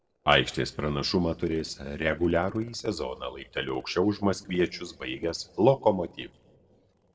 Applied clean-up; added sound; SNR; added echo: neural separator model SepFormer DNS4.